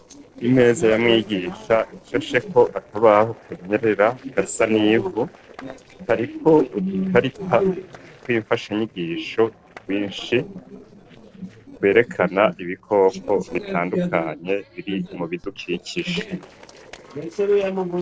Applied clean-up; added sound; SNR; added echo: neural separator model SepFormer DNS4.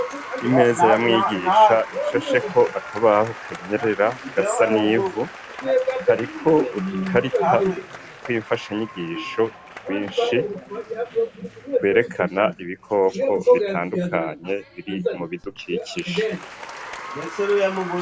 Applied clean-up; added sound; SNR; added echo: none; Applause; 16 dB; none.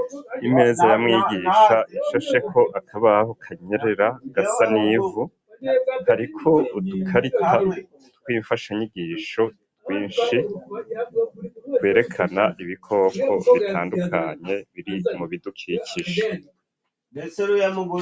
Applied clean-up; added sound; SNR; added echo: none; none; none; none.